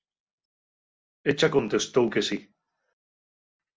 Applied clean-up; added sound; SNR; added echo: none; none; none; none.